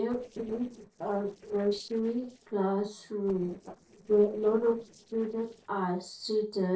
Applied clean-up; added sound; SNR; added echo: neural separator model SepFormer DNS4.